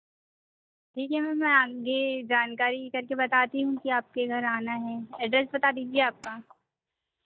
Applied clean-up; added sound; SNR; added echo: neural mask model DeepFilterNet 3.